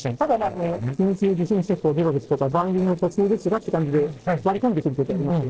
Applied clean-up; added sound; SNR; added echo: neural separator model SepFormer DNS4.